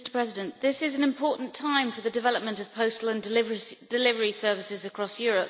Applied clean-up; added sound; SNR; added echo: none; none; none; none.